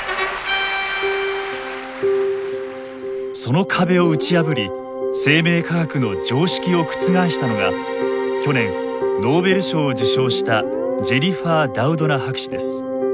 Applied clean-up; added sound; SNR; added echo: none; Guitar; 16 dB; none.